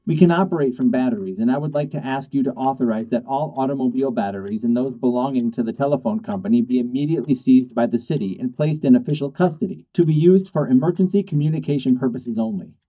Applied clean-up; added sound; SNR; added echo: neural mask model DeepFilterNet 3.